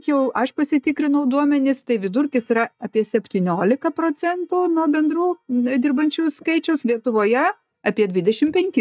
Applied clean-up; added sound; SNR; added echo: neural mask model DeepFilterNet 3.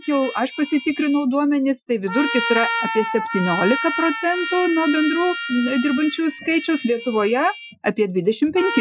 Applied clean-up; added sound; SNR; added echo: classical method Wiener filter.